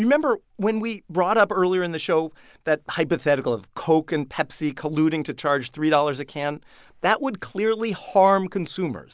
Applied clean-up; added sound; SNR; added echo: none; none; none; none.